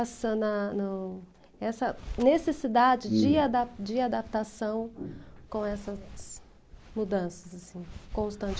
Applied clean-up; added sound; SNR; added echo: none; none; none; none.